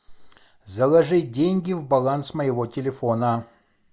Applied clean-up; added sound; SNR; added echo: none; none; none; none.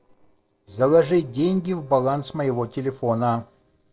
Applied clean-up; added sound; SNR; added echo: neural separator model SepFormer DNS4.